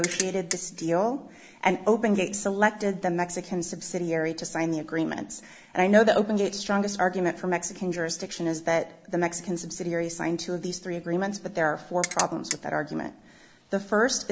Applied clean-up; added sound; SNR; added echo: none; Ratchet, pawl; 5 dB; none.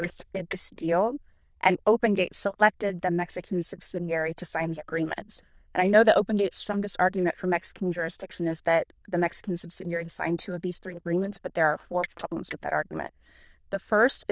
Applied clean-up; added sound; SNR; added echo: neural diffusion model UNIVERSE++.